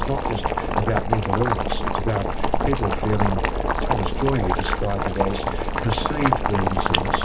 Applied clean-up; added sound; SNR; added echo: none; Boiling; -4 dB; reverberation time 0.4 s.